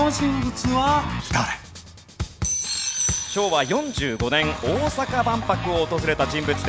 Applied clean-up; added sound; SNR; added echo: none; none; none; none.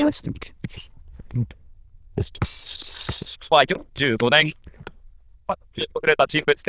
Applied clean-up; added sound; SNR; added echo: neural diffusion model UNIVERSE++.